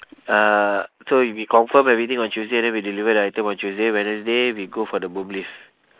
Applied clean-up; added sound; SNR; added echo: neural mask model Resemble Enhance denoiser.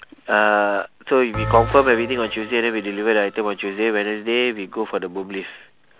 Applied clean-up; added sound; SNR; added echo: none; Bell; 13 dB; none.